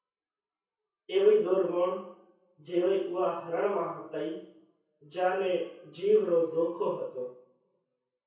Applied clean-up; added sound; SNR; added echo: none; none; none; reverberation time 0.6 s.